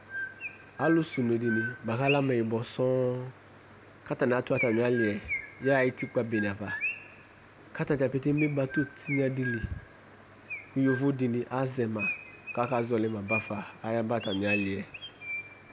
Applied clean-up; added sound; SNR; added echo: none; Chirp, tweet; 10 dB; none.